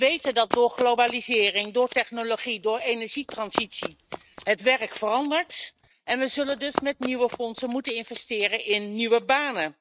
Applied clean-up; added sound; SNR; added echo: neural mask model RNNoise.